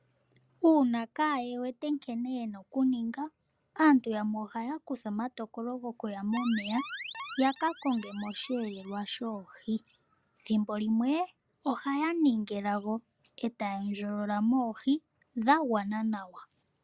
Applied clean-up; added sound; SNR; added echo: none; Alarm; 11 dB; none.